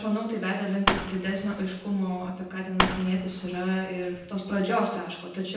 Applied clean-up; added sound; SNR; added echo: none; Fireworks; 2 dB; reverberation time 0.9 s.